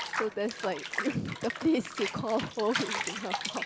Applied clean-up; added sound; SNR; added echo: none; Bathtub (filling or washing) / Water; 5 dB; none.